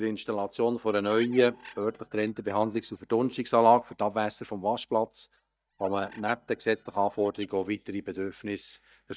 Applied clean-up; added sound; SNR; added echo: neural mask model DeepFilterNet 3.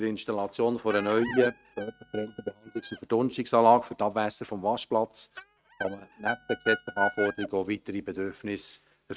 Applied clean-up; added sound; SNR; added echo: neural mask model RNNoise.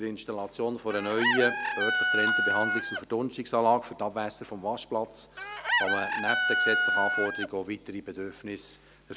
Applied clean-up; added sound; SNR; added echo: none; Chicken, rooster; -1 dB; none.